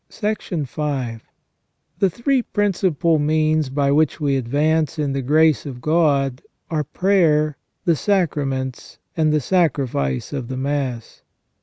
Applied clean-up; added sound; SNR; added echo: none; none; none; none.